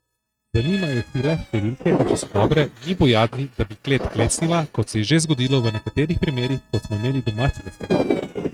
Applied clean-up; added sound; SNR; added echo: neural mask model RNNoise.